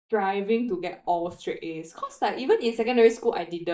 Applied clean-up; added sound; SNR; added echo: neural mask model DeepFilterNet 3.